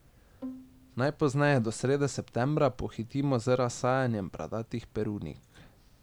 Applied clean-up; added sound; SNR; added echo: none; Bowed string instrument; 17 dB; none.